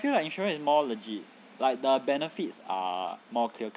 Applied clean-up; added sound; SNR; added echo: none; none; none; none.